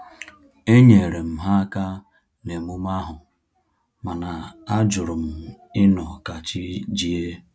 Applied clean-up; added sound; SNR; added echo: none; none; none; none.